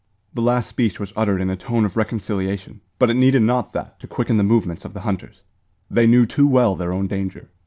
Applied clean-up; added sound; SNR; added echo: none; none; none; none.